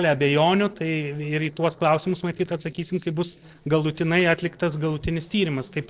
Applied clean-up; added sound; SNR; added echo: neural separator model SepFormer DNS4.